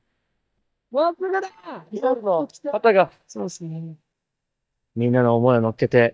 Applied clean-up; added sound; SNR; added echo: neural mask model DeepFilterNet 3.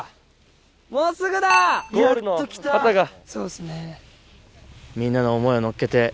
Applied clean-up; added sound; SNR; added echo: none; none; none; none.